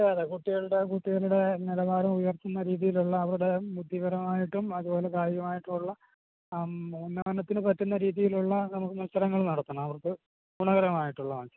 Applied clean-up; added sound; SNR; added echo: none; none; none; none.